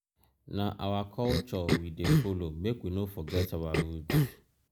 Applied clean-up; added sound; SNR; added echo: none; Cough; -2 dB; none.